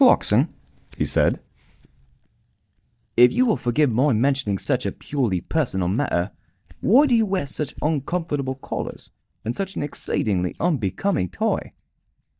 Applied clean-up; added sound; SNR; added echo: neural mask model DeepFilterNet 3.